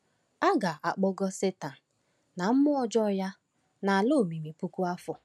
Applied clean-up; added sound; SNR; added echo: none; none; none; none.